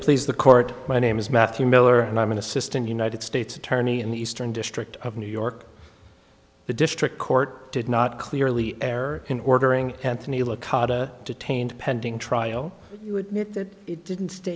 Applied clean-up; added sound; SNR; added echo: none; none; none; none.